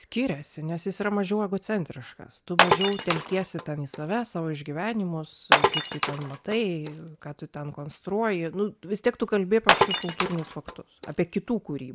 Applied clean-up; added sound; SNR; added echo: none; Glass; -2 dB; none.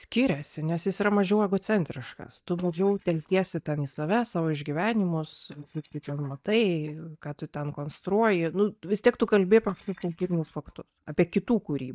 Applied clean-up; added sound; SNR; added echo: neural mask model DeepFilterNet 3.